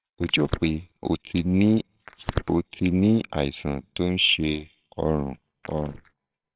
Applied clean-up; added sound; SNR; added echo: neural separator model SepFormer WHAMR!.